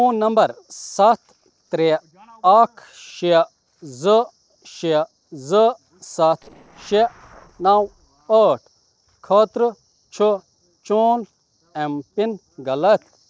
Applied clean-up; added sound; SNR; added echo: neural separator model SepFormer DNS4.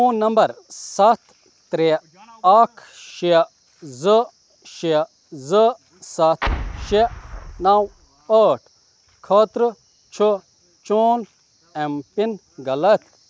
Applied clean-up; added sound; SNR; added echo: none; Explosion; 9 dB; none.